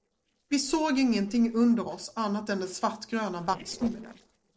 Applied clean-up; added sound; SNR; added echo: neural separator model SepFormer DNS4.